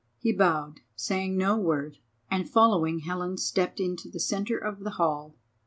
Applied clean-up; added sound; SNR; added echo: none; none; none; none.